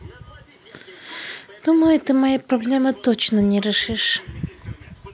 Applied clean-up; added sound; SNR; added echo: none; none; none; none.